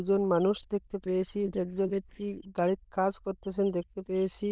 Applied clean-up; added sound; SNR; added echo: neural diffusion model UNIVERSE++.